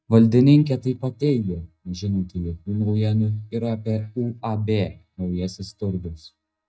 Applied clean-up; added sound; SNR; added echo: neural mask model DeepFilterNet 3.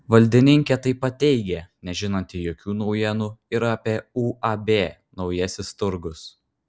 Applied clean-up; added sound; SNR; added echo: none; none; none; none.